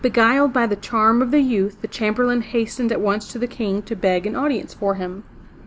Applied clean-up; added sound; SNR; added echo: none; none; none; none.